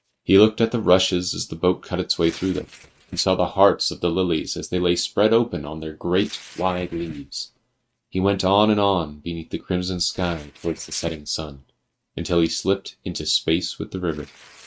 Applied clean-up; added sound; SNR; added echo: neural mask model RNNoise.